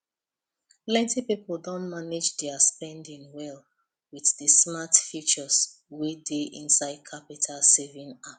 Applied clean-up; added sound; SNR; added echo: none; none; none; none.